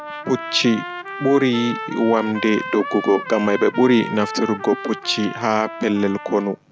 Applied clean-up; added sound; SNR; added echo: none; Trumpet; 11 dB; none.